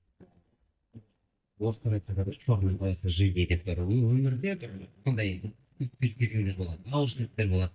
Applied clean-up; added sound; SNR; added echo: neural mask model DeepFilterNet 3.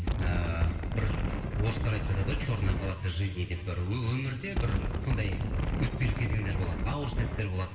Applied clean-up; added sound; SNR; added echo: none; Wind; 0 dB; reverberation time 2.3 s.